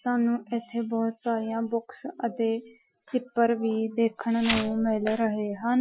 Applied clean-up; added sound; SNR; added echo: classical method Wiener filter.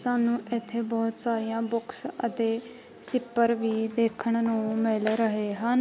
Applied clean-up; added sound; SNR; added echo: none; none; none; none.